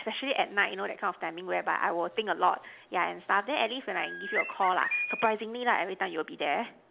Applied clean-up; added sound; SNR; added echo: none; Bird; 4 dB; none.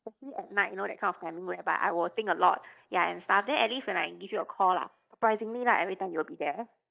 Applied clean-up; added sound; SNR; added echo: neural mask model DeepFilterNet 3.